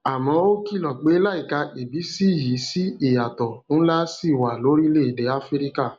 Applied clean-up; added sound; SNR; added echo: none; none; none; none.